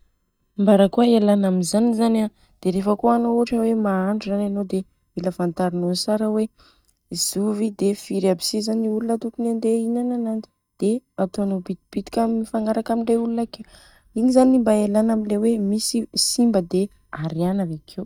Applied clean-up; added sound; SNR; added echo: neural mask model DeepFilterNet 3.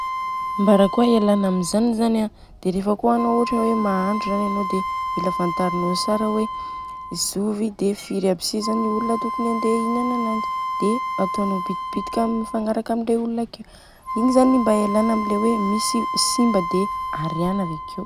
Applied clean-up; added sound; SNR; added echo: none; Wind instrument, woodwind instrument; 6 dB; none.